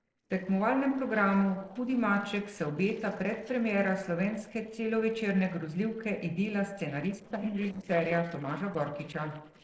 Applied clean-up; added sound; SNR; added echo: neural separator model SepFormer DNS4.